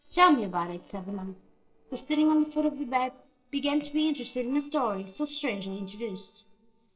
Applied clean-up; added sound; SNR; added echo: neural separator model SepFormer DNS4.